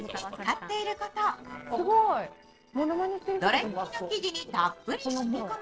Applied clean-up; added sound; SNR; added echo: neural separator model SepFormer DNS4.